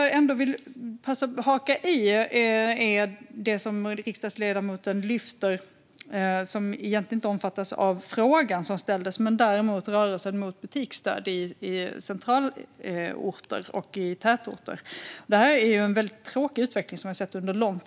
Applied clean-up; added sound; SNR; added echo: none; none; none; none.